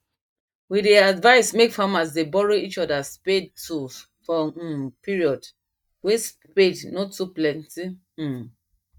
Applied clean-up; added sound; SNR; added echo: neural mask model DeepFilterNet 3.